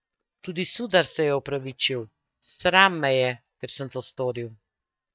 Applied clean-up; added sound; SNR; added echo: neural mask model DeepFilterNet 3.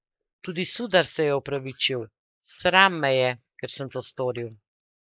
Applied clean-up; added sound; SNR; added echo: neural mask model Resemble Enhance denoiser.